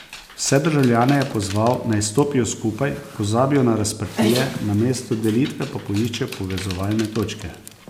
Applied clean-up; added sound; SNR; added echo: none; Dog; 12 dB; none.